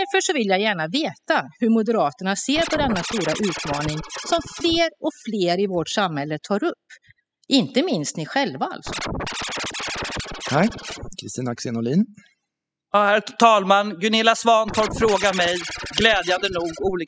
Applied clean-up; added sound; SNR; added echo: classical method spectral subtraction.